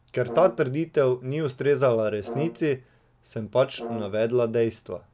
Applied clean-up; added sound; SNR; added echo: none; Brass instrument; 14 dB; none.